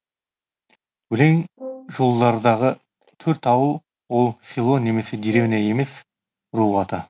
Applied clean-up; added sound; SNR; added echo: none; Brass instrument; 19 dB; none.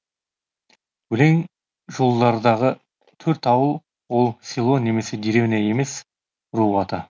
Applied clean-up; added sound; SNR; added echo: none; none; none; none.